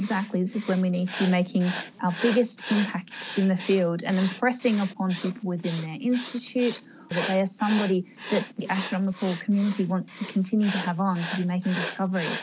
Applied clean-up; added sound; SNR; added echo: none; Writing; 12 dB; none.